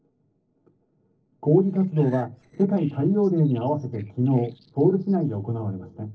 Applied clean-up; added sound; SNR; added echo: neural separator model SepFormer DNS4.